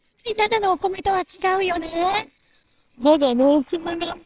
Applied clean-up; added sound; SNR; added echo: neural separator model SepFormer WHAMR!.